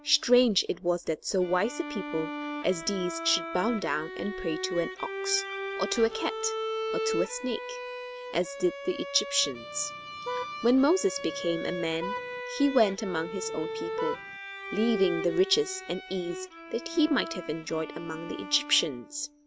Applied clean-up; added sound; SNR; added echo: none; Bowed string instrument + Vehicle horn, car horn, honking; 7 dB; none.